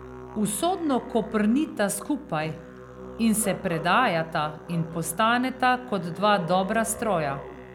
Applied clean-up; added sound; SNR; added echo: none; Musical instrument; 14 dB; none.